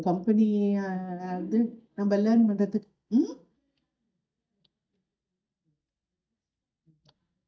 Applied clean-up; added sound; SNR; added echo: neural mask model DeepFilterNet 3.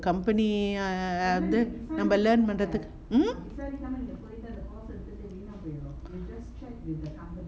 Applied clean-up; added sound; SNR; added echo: none; none; none; none.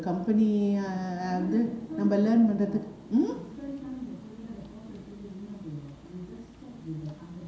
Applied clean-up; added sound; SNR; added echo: none; Rain; 19 dB; reverberation time 0.7 s.